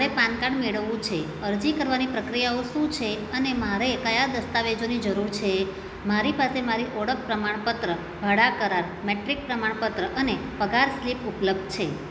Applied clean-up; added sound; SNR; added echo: none; none; none; none.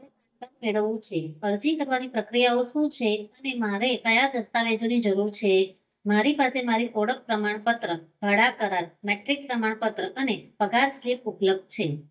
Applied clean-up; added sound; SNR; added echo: neural mask model DeepFilterNet 3.